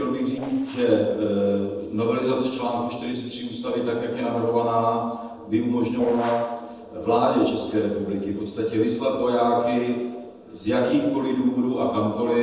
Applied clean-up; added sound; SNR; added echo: neural separator model SepFormer DNS4.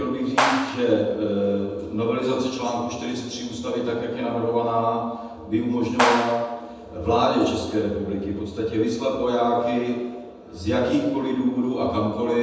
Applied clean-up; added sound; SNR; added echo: none; Clapping; 3 dB; reverberation time 1.1 s.